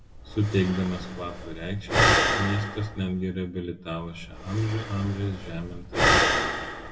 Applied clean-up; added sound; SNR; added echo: none; Breathing; -2 dB; reverberation time 1.2 s.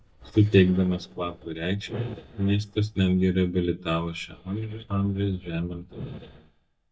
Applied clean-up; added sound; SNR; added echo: neural mask model DeepFilterNet 3.